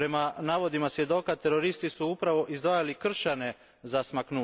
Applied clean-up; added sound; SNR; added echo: none; none; none; none.